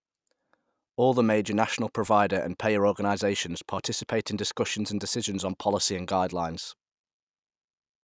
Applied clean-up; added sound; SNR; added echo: none; none; none; none.